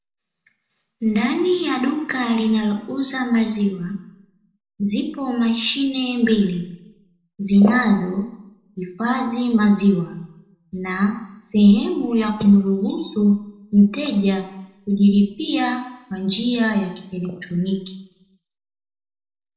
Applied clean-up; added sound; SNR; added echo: none; none; none; reverberation time 0.7 s.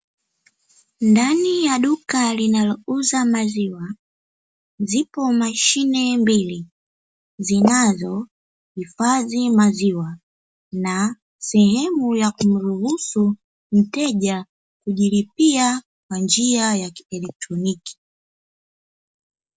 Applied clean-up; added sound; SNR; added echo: none; none; none; none.